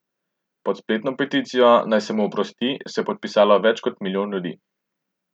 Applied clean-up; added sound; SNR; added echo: none; none; none; none.